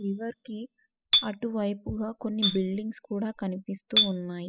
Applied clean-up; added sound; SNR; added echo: classical method spectral subtraction.